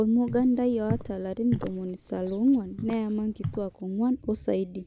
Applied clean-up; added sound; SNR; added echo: none; Walk, footsteps; 11 dB; none.